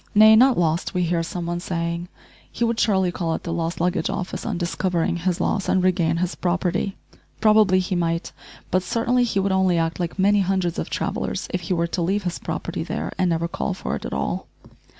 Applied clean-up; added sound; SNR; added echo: none; none; none; none.